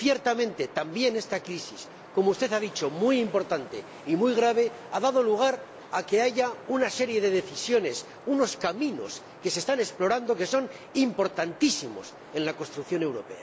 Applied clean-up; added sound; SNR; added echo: none; Wind; 19 dB; none.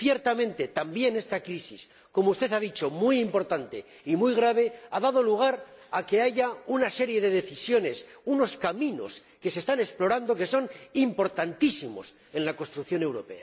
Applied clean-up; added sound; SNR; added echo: none; none; none; none.